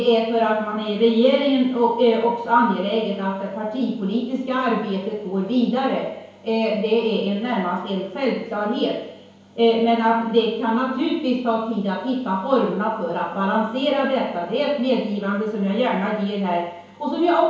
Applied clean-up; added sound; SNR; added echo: none; none; none; reverberation time 1.0 s.